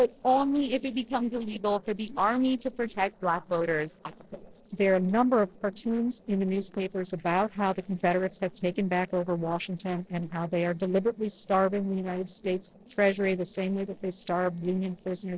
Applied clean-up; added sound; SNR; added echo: neural separator model SepFormer DNS4.